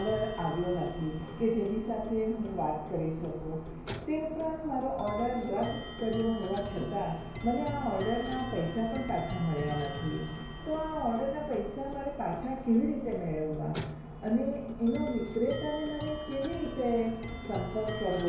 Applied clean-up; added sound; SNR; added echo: none; Clock; 9 dB; reverberation time 0.6 s.